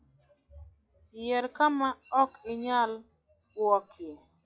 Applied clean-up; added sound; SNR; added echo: classical method log-MMSE.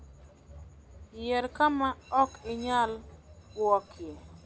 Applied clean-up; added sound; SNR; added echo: none; Train; 18 dB; none.